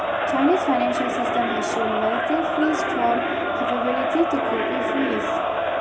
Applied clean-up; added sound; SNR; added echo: none; Crowd; -2 dB; none.